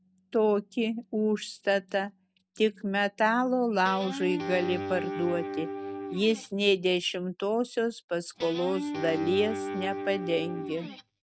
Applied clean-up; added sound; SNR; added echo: none; Guitar; 6 dB; none.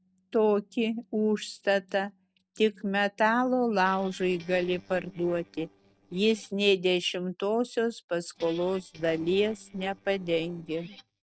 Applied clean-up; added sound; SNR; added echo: neural separator model SepFormer DNS4.